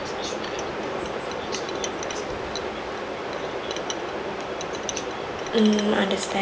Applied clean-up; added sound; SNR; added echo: none; Chink, clink; 14 dB; none.